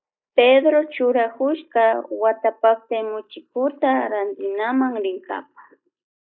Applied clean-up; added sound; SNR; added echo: neural mask model Resemble Enhance denoiser.